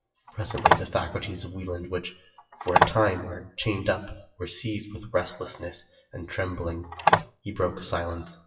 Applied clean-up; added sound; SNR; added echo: classical method WPE with log-MMSE.